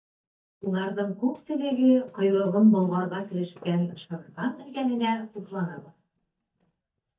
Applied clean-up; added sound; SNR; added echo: neural mask model DeepFilterNet 3.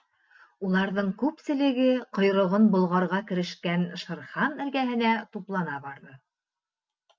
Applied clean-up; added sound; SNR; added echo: none; none; none; none.